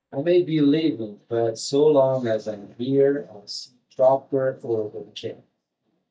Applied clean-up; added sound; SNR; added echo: neural mask model DeepFilterNet 3.